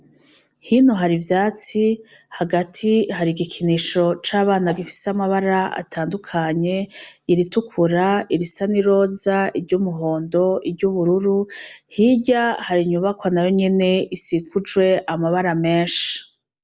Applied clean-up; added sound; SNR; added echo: neural mask model Resemble Enhance denoiser.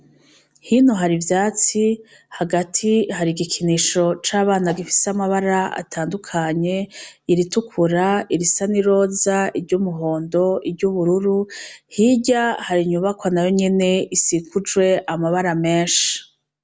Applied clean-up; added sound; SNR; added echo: none; Whoosh, swoosh, swish; 16 dB; none.